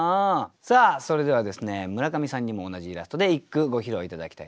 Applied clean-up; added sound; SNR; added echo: none; none; none; none.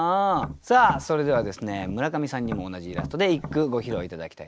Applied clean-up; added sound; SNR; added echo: none; Tap; 12 dB; none.